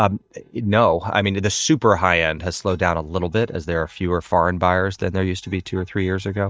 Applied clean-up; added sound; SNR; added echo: neural mask model DeepFilterNet 3.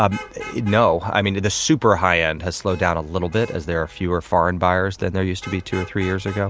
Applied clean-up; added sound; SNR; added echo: none; Traffic noise, roadway noise / Vehicle horn, car horn, honking; 20 dB; none.